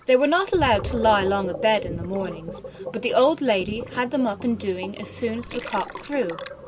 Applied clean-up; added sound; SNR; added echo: none; Gurgling; 11 dB; none.